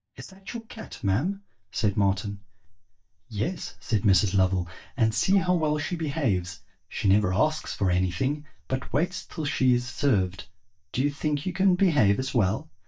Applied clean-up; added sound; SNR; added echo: neural mask model DeepFilterNet 3.